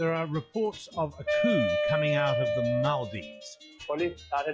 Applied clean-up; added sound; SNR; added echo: classical method log-MMSE.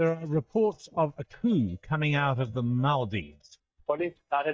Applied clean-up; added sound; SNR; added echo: neural mask model DeepFilterNet 3.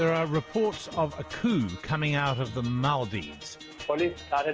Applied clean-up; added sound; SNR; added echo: none; none; none; none.